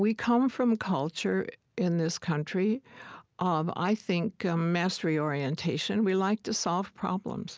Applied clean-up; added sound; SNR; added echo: none; none; none; none.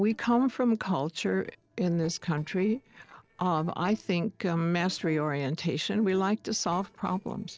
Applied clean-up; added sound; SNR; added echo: neural separator model SepFormer DNS4.